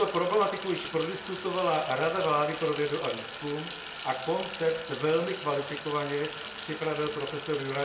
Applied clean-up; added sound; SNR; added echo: none; Sink (filling or washing); 10 dB; reverberation time 0.6 s.